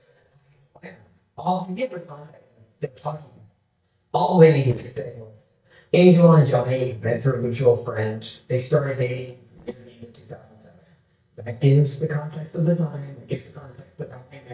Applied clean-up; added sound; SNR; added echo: neural mask model DeepFilterNet 3.